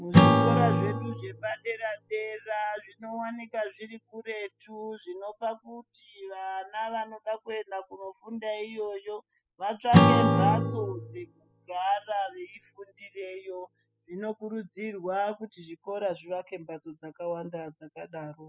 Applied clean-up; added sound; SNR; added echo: classical method spectral subtraction.